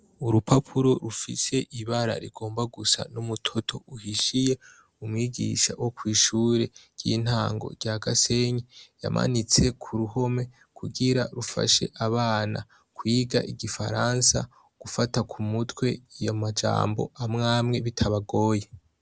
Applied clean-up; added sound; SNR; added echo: none; none; none; none.